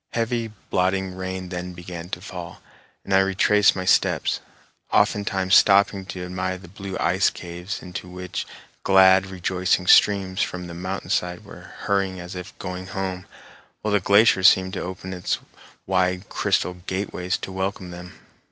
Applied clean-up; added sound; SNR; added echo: none; none; none; none.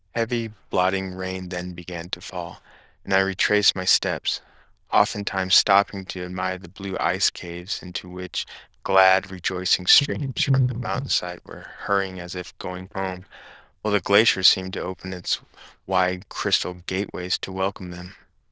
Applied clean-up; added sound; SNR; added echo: neural diffusion model UNIVERSE++.